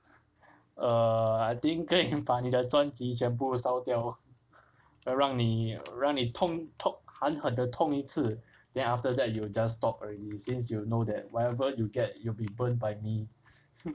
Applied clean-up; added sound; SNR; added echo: none; none; none; none.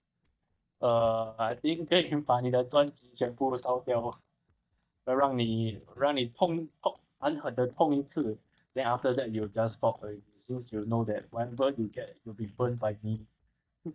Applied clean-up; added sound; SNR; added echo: neural mask model DeepFilterNet 3.